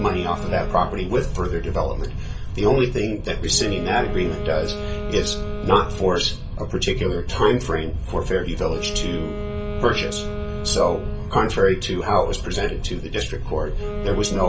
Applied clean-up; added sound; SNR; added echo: none; Wind instrument, woodwind instrument; 12 dB; reverberation time 0.2 s.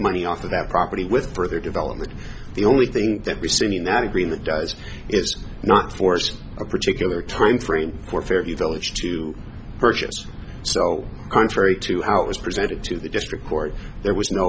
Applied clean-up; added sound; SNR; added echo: none; none; none; none.